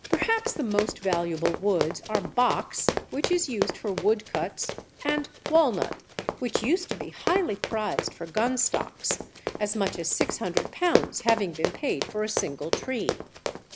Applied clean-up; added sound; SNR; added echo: none; Run; 4 dB; none.